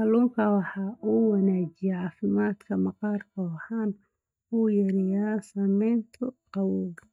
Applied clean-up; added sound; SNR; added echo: neural mask model DeepFilterNet 3.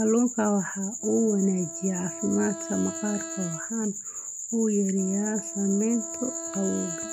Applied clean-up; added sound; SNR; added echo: none; Wind instrument, woodwind instrument; 15 dB; none.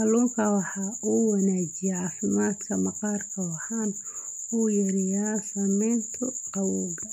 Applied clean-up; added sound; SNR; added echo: none; none; none; none.